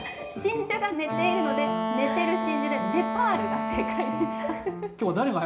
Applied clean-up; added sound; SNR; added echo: none; Wind instrument, woodwind instrument; 2 dB; reverberation time 0.4 s.